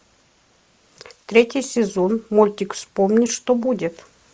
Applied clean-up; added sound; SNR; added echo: neural mask model Resemble Enhance denoiser.